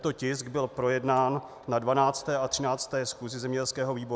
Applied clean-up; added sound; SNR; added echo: none; none; none; none.